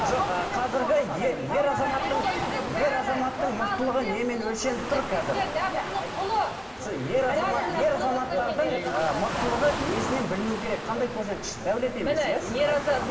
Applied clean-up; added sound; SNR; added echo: none; Waves, surf; 8 dB; reverberation time 1.8 s.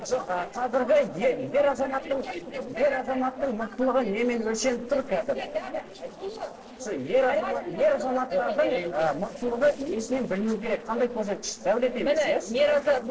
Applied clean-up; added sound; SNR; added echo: neural separator model SepFormer DNS4.